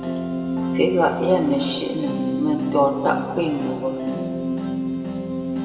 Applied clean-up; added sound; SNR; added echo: none; Piano; 2 dB; reverberation time 2.1 s.